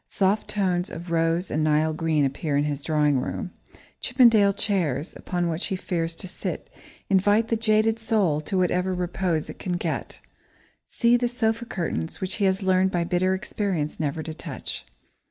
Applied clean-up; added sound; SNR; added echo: none; none; none; none.